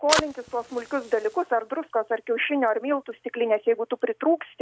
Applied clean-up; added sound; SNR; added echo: none; Fire; 11 dB; none.